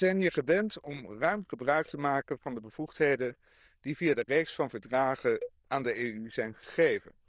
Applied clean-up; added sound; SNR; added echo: neural diffusion model UNIVERSE++.